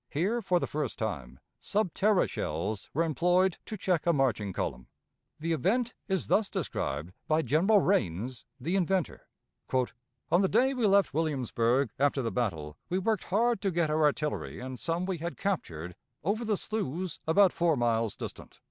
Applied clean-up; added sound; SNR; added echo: none; none; none; none.